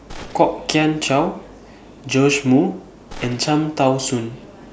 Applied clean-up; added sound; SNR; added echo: none; Gunshot, gunfire; 20 dB; none.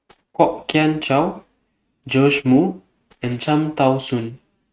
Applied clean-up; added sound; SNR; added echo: neural mask model RNNoise.